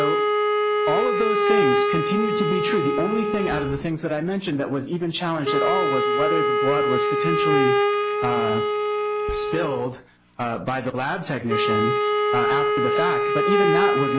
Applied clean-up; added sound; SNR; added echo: none; Wind instrument, woodwind instrument; -4 dB; none.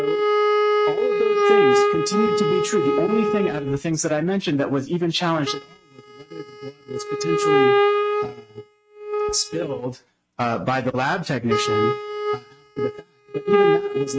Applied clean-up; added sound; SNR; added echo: neural mask model RNNoise.